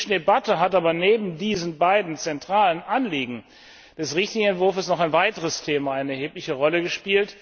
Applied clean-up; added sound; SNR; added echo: none; none; none; none.